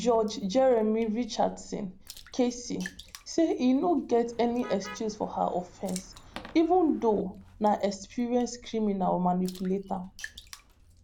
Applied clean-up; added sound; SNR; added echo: none; Motor vehicle (road) + Water / Splash, splatter; 20 dB; none.